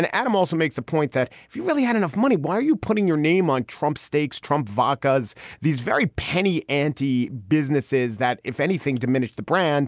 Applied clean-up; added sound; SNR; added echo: none; none; none; none.